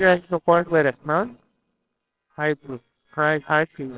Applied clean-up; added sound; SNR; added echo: neural separator model SepFormer WHAMR!.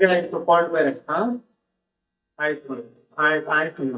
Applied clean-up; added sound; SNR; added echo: neural mask model DeepFilterNet 3.